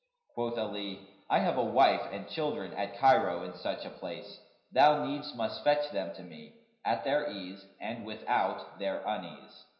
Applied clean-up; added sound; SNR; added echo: none; none; none; reverberation time 0.9 s.